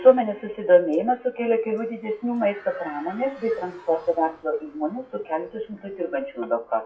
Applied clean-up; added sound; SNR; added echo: classical method WPE with log-MMSE.